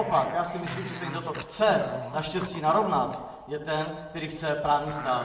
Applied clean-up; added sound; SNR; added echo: none; Growling; 13 dB; reverberation time 0.7 s.